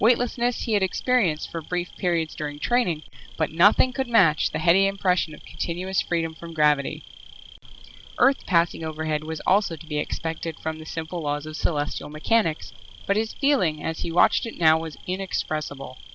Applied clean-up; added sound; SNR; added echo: none; Insect; 17 dB; none.